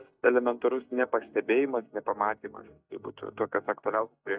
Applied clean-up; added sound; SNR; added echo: neural mask model DeepFilterNet 3.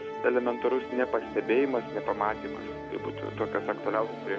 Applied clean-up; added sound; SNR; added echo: none; Musical instrument; 7 dB; none.